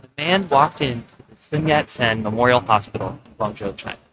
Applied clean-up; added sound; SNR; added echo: neural mask model RNNoise.